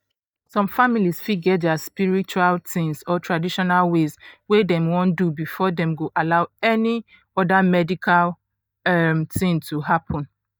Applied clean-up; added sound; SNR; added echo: neural mask model DeepFilterNet 3.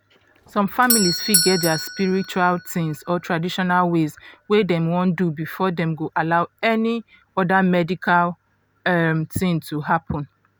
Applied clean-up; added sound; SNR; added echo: none; Doorbell; 10 dB; none.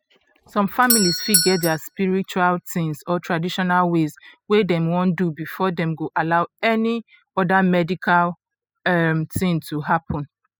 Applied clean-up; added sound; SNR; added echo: classical method spectral subtraction.